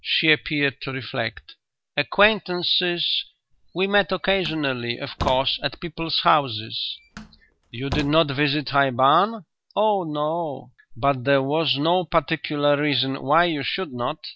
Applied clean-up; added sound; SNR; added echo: none; Slam; 14 dB; none.